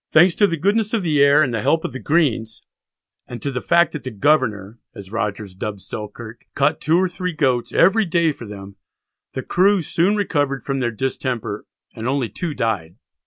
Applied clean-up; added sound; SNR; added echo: none; none; none; none.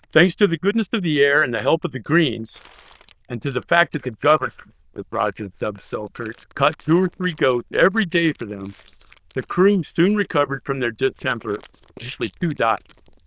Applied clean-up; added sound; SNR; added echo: neural diffusion model UNIVERSE++.